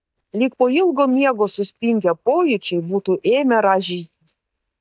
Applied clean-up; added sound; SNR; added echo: neural mask model DeepFilterNet 3.